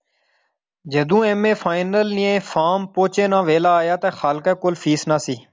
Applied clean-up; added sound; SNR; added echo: none; none; none; none.